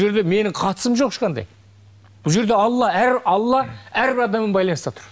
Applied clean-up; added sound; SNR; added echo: none; none; none; none.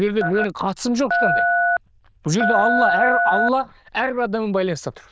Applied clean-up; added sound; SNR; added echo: neural diffusion model UNIVERSE++.